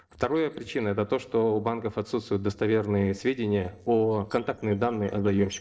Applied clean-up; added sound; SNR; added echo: neural separator model SepFormer DNS4.